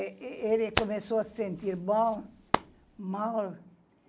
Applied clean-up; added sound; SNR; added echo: none; Hands; 5 dB; none.